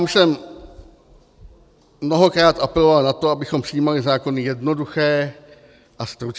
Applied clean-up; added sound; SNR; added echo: none; none; none; none.